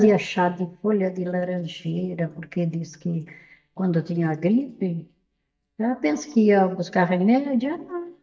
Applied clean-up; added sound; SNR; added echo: neural mask model DeepFilterNet 3.